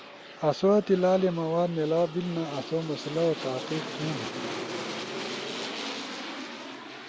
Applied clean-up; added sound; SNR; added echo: none; Aircraft; 8 dB; none.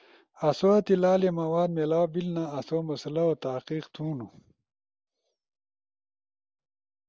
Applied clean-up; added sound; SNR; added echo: none; none; none; none.